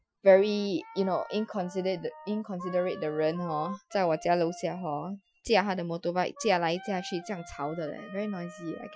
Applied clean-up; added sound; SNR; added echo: classical method Wiener filter.